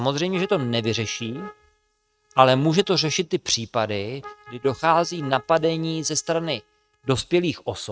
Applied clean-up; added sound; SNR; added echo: neural mask model RNNoise.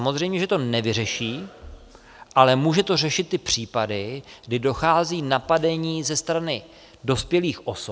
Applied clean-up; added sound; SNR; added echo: none; none; none; none.